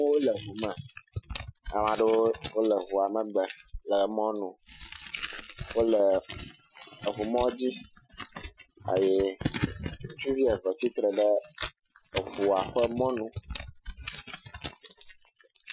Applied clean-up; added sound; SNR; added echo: classical method Wiener filter.